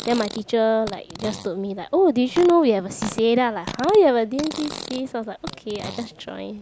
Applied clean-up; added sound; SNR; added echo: none; Fart; 15 dB; none.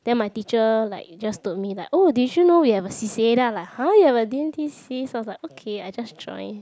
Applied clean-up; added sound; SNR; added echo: none; none; none; none.